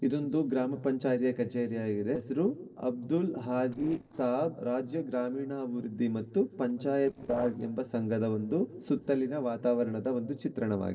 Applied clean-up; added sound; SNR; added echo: neural separator model SepFormer DNS4.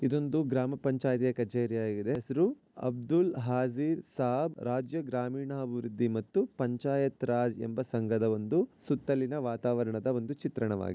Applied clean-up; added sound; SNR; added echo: none; none; none; none.